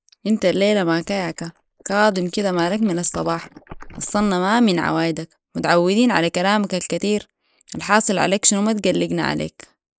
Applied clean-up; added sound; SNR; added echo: neural mask model Resemble Enhance denoiser.